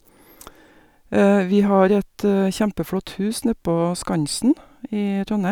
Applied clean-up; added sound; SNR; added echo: none; none; none; none.